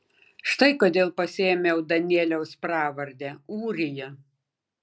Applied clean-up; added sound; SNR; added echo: none; none; none; none.